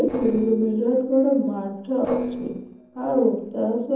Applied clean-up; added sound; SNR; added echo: neural separator model SepFormer DNS4.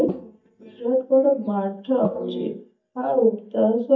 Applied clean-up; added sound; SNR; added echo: neural mask model DeepFilterNet 3.